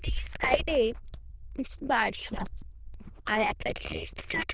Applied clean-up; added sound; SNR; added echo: neural diffusion model UNIVERSE++.